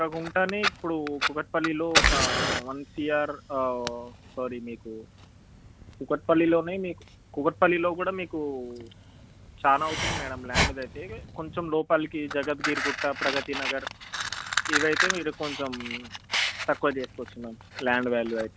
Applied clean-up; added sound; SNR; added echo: none; Fire; 3 dB; none.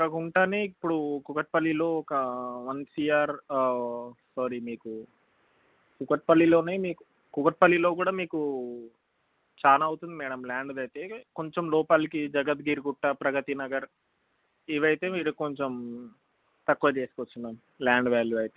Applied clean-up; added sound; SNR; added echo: none; none; none; none.